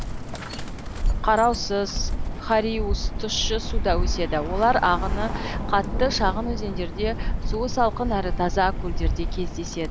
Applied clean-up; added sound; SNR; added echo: none; Bird; 0 dB; none.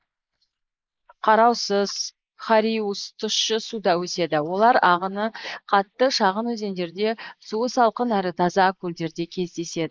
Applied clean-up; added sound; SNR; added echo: neural mask model Resemble Enhance denoiser.